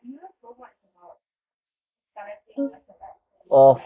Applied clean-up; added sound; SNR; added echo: neural mask model Resemble Enhance denoiser.